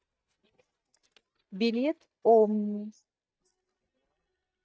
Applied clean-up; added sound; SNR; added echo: neural mask model DeepFilterNet 3.